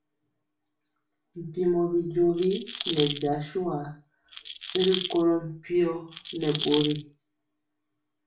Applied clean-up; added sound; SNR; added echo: none; Rattle; -2 dB; reverberation time 0.3 s.